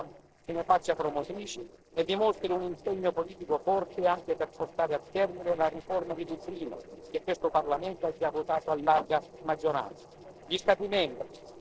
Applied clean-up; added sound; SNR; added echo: neural separator model SepFormer DNS4.